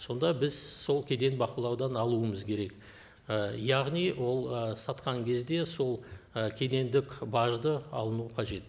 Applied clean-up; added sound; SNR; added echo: none; none; none; none.